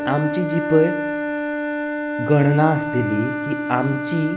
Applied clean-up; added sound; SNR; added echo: none; Wind instrument, woodwind instrument; 4 dB; none.